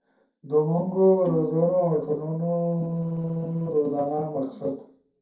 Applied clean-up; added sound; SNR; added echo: neural separator model SepFormer DNS4.